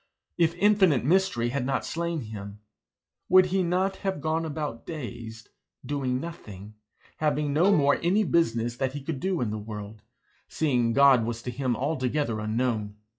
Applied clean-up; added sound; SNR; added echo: classical method log-MMSE.